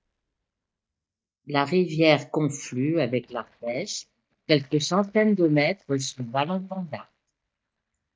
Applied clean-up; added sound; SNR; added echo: neural mask model DeepFilterNet 3.